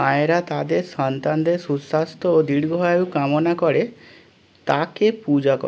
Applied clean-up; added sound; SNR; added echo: none; none; none; none.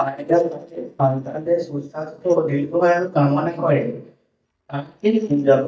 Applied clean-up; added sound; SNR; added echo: neural mask model DeepFilterNet 3.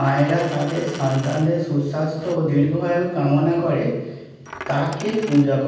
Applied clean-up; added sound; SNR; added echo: none; Coin (dropping); 19 dB; reverberation time 1.2 s.